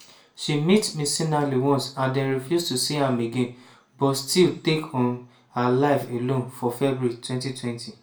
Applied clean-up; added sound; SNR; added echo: none; none; none; reverberation time 0.3 s.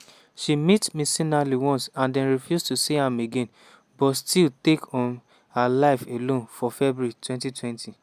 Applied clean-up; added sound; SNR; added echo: none; none; none; none.